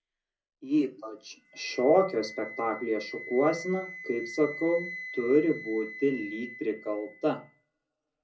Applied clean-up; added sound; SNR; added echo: none; Wind instrument, woodwind instrument; 14 dB; reverberation time 0.4 s.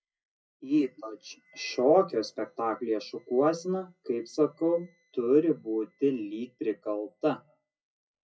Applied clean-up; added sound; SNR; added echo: classical method WPE with log-MMSE.